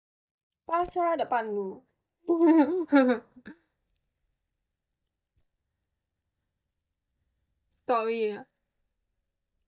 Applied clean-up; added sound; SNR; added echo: neural mask model DeepFilterNet 3.